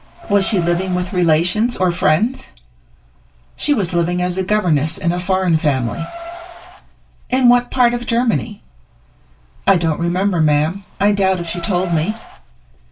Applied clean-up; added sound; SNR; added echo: none; Car; 19 dB; reverberation time 0.2 s.